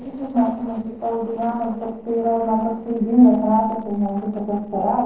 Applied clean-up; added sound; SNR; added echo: neural separator model SepFormer DNS4.